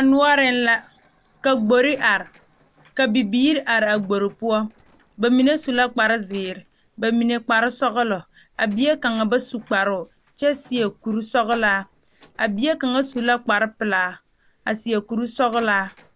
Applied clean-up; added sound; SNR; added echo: neural separator model SepFormer DNS4.